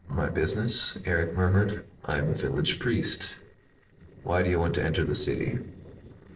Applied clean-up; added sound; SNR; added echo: neural separator model SepFormer DNS4.